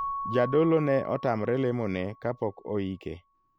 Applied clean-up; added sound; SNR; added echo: none; Keyboard (musical) / Bell; 12 dB; none.